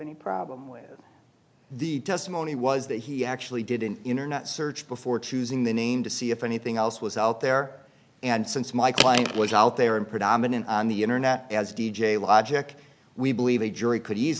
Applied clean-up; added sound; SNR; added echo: none; none; none; none.